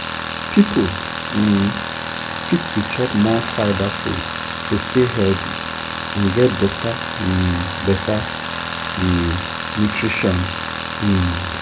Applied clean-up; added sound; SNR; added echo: none; Tools; 3 dB; reverberation time 0.8 s.